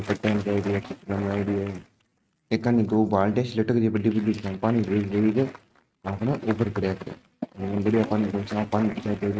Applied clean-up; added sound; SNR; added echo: neural mask model RNNoise.